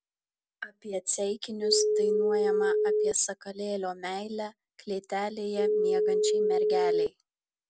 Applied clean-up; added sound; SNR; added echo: none; Telephone; -5 dB; none.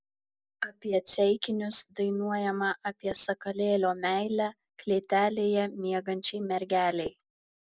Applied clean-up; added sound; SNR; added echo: neural mask model Resemble Enhance denoiser.